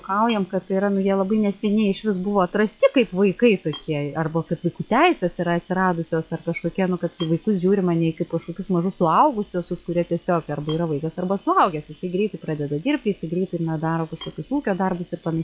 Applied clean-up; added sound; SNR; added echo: classical method log-MMSE.